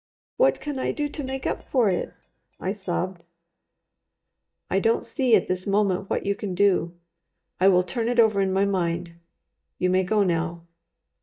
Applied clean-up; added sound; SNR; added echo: neural mask model DeepFilterNet 3.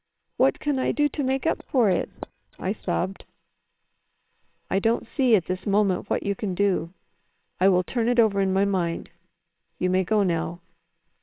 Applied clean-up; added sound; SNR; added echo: neural separator model SepFormer WHAMR!.